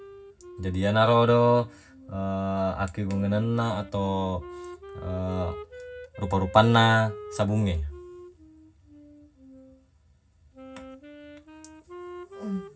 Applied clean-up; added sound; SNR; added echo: none; Wind instrument, woodwind instrument; 17 dB; reverberation time 0.4 s.